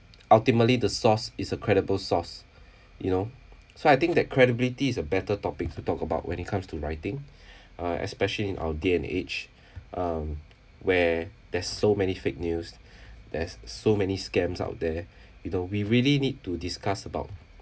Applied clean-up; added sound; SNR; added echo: none; none; none; none.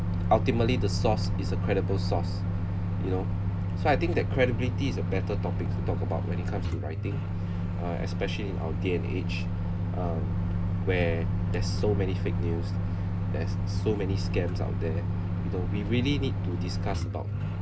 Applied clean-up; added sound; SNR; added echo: none; Microwave oven; -4 dB; none.